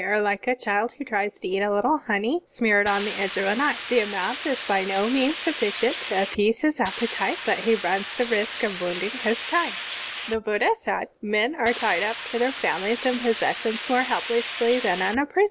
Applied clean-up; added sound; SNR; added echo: none; Hiss; 9 dB; none.